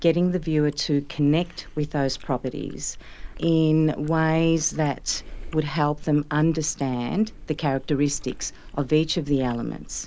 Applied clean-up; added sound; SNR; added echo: none; Chewing, mastication; 15 dB; none.